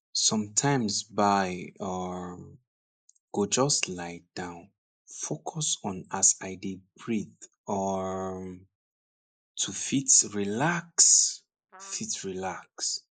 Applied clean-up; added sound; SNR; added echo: neural mask model Resemble Enhance denoiser.